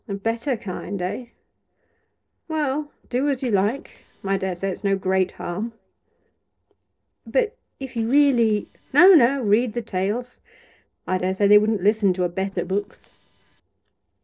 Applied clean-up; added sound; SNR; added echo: neural separator model SepFormer DNS4.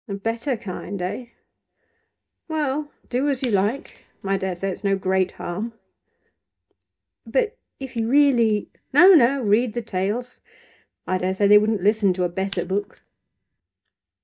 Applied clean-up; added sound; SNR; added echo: neural mask model DeepFilterNet 3.